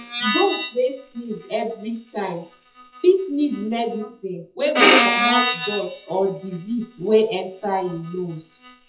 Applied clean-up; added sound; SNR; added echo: classical method WPE with log-MMSE.